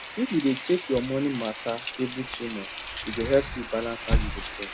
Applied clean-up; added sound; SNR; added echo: none; Squeak / Slam / Wood + Rain; 4 dB; none.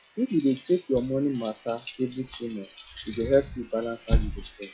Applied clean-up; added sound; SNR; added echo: classical method log-MMSE.